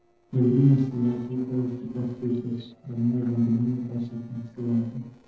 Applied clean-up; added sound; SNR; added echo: neural separator model SepFormer DNS4.